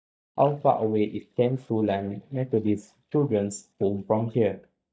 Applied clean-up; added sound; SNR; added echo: neural mask model DeepFilterNet 3.